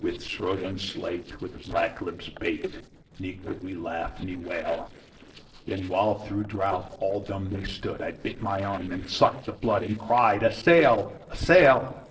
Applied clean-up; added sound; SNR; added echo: neural separator model SepFormer DNS4.